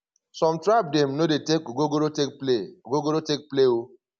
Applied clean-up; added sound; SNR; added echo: none; none; none; none.